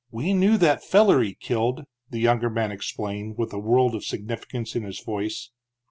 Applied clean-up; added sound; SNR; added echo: none; none; none; none.